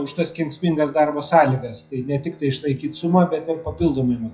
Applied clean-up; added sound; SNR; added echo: classical method WPE with log-MMSE.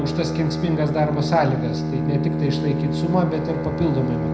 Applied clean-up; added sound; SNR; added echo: none; Bowed string instrument; 1 dB; reverberation time 0.5 s.